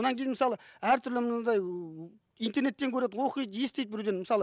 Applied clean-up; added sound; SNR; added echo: none; none; none; none.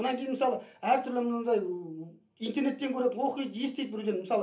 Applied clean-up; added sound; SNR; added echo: none; none; none; reverberation time 0.3 s.